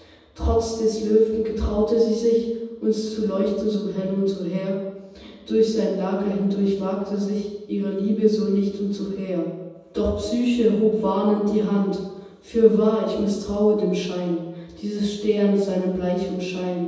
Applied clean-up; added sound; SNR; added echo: none; none; none; reverberation time 1.1 s.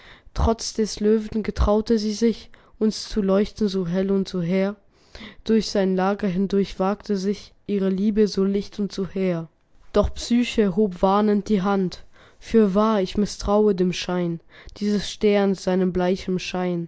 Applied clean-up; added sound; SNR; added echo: none; none; none; none.